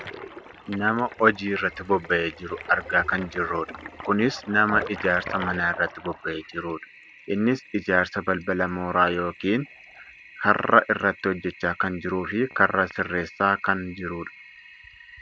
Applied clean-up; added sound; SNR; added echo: none; Toilet flush; 16 dB; none.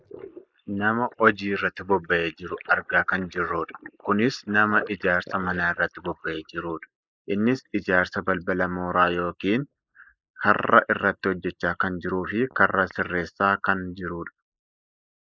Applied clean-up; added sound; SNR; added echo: neural mask model Resemble Enhance denoiser.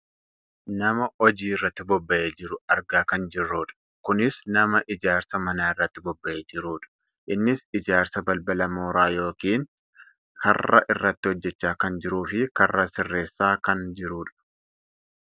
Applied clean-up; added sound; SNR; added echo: none; none; none; none.